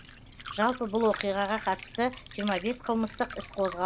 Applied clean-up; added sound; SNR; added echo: none; Liquid; 12 dB; none.